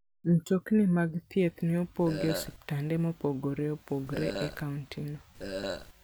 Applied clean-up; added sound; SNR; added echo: none; Burping, eructation; 6 dB; none.